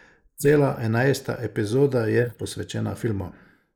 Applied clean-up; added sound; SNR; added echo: neural mask model Resemble Enhance denoiser.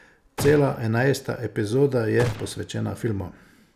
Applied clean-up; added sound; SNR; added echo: none; Gunshot, gunfire; 12 dB; none.